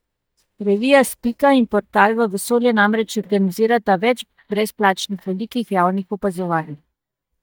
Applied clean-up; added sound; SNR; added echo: neural mask model DeepFilterNet 3.